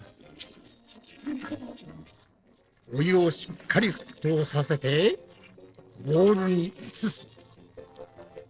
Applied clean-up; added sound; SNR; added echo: neural separator model SepFormer DNS4.